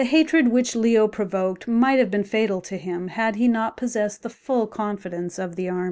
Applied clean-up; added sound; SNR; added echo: none; none; none; none.